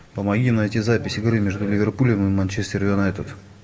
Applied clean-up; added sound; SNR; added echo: none; Bowed string instrument; 19 dB; reverberation time 0.6 s.